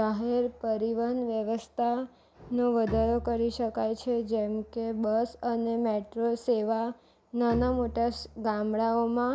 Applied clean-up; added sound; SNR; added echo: none; Bowed string instrument; 16 dB; none.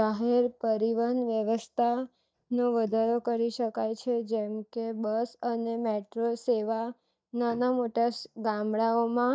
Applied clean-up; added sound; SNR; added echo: neural mask model DeepFilterNet 3.